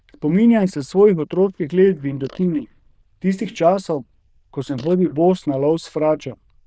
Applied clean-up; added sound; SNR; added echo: neural diffusion model UNIVERSE++.